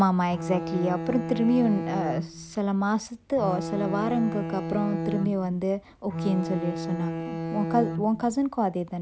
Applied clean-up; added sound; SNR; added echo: none; Bowed string instrument; 5 dB; none.